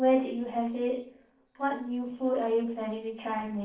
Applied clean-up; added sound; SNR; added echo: neural separator model SepFormer DNS4.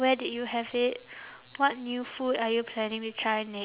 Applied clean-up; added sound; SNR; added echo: none; none; none; none.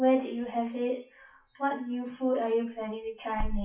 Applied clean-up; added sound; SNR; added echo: classical method WPE with log-MMSE.